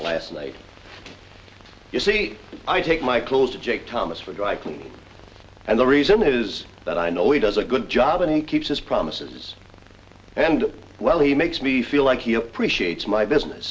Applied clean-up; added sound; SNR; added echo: none; none; none; none.